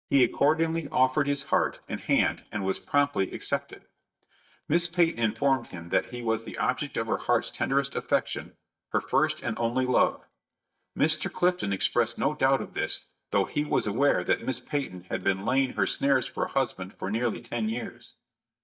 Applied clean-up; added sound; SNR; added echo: neural mask model DeepFilterNet 3.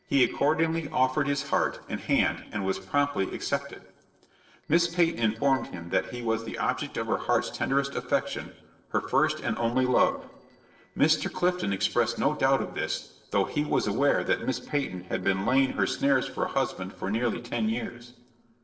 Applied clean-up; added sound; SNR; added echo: neural separator model SepFormer DNS4.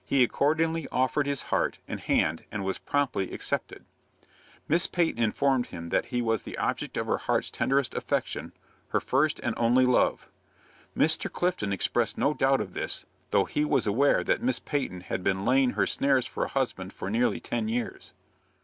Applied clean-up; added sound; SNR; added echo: none; none; none; none.